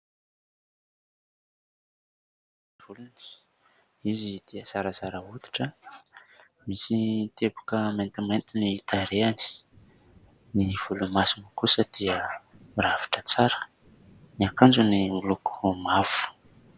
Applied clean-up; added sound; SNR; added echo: none; none; none; none.